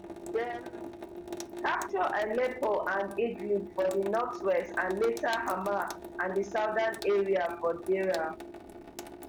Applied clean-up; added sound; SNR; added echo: none; Sink (filling or washing) / Water tap, faucet; 11 dB; none.